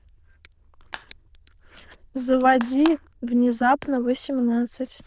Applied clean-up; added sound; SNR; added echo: neural diffusion model UNIVERSE++.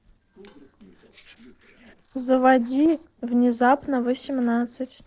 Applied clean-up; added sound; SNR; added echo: neural separator model SepFormer DNS4.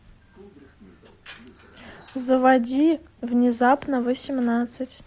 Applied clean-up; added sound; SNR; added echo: none; none; none; none.